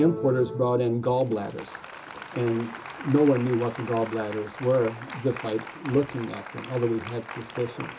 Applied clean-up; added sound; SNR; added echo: none; Applause; 13 dB; reverberation time 0.2 s.